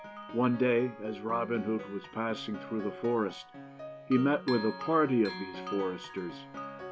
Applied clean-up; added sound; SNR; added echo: none; Bell + Piano; 12 dB; none.